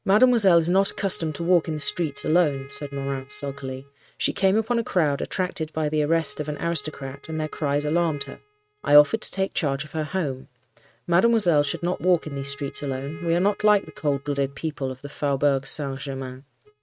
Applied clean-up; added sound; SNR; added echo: neural mask model RNNoise.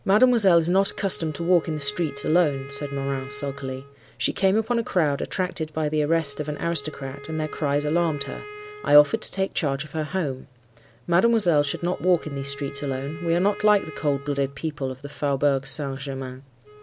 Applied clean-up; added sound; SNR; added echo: none; Wind instrument, woodwind instrument; 18 dB; none.